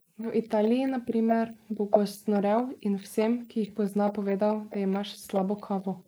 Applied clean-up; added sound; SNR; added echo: neural mask model Resemble Enhance denoiser.